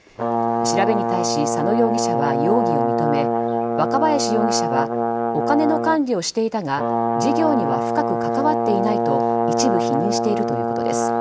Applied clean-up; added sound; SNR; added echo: none; Brass instrument; -2 dB; none.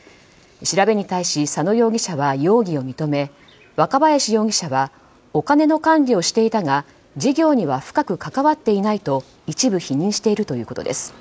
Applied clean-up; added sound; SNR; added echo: none; none; none; none.